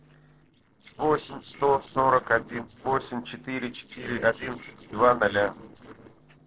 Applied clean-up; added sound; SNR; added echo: neural separator model SepFormer DNS4.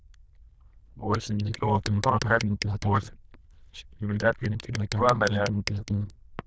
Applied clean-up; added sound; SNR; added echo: neural diffusion model UNIVERSE++.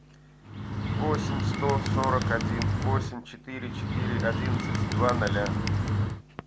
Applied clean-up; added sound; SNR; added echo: none; Bird; -5 dB; none.